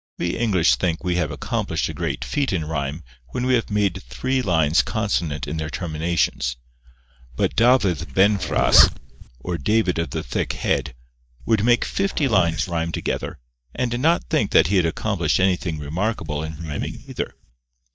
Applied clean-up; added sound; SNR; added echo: neural mask model DeepFilterNet 3.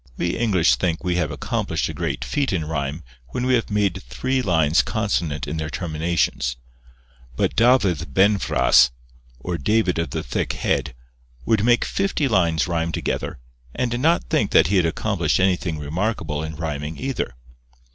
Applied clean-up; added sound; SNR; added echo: none; none; none; none.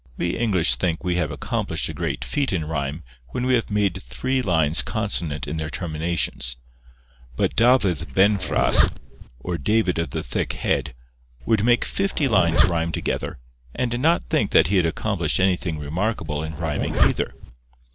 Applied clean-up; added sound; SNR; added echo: none; Zipper (clothing); 2 dB; none.